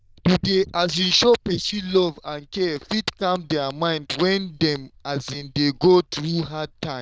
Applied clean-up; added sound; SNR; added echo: neural diffusion model UNIVERSE++.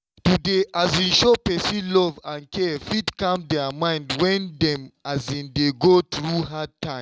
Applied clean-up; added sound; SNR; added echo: none; none; none; none.